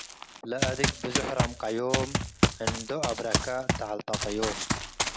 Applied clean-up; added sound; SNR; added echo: none; Run; -3 dB; none.